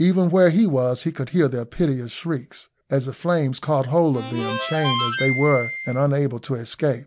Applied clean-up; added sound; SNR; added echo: none; Harmonica; 6 dB; none.